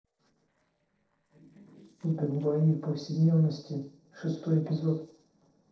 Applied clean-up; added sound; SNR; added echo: neural separator model SepFormer DNS4.